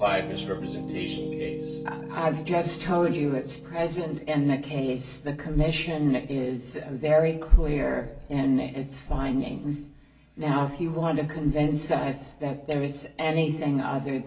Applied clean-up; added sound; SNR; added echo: none; Piano; 14 dB; reverberation time 0.7 s.